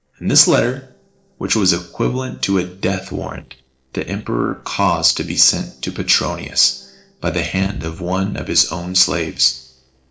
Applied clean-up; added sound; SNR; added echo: neural separator model SepFormer DNS4.